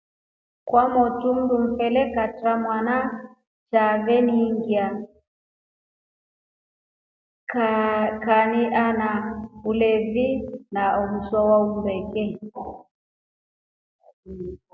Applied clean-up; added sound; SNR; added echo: none; none; none; none.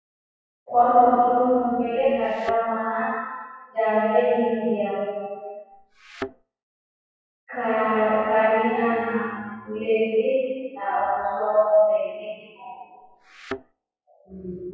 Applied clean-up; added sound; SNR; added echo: classical method WPE with log-MMSE.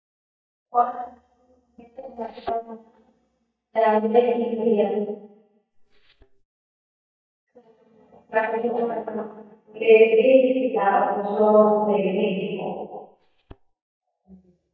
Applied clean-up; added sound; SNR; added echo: neural mask model DeepFilterNet 3.